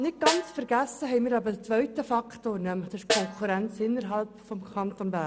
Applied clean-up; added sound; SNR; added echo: none; Snare drum; 6 dB; none.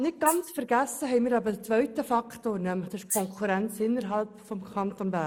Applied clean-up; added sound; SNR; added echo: neural mask model Resemble Enhance denoiser.